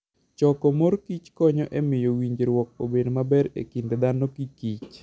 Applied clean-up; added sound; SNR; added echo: none; none; none; none.